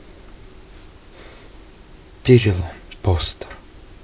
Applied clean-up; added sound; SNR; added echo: none; none; none; none.